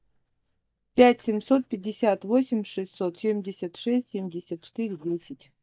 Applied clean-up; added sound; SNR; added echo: neural mask model DeepFilterNet 3.